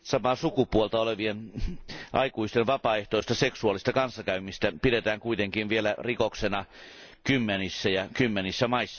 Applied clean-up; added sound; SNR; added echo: none; none; none; none.